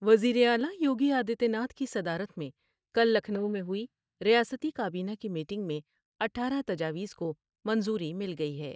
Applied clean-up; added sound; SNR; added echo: neural mask model DeepFilterNet 3.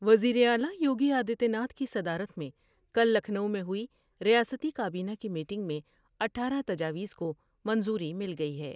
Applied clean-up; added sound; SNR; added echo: none; none; none; none.